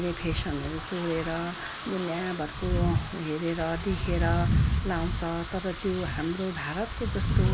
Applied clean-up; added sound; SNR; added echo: none; Wind / Rain; -1 dB; none.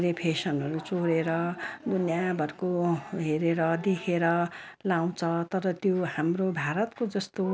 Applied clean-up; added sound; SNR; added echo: none; none; none; none.